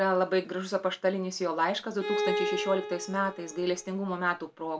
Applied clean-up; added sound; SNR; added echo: none; Bowed string instrument; 5 dB; none.